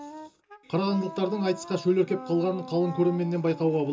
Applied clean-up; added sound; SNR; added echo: none; Wind instrument, woodwind instrument; 15 dB; reverberation time 0.2 s.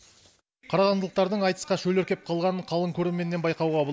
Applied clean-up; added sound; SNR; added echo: none; none; none; none.